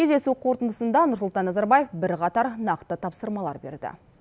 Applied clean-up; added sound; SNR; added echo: none; none; none; none.